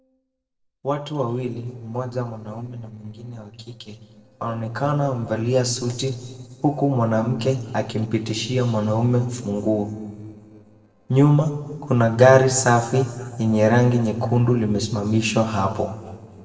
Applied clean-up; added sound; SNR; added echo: neural separator model SepFormer DNS4.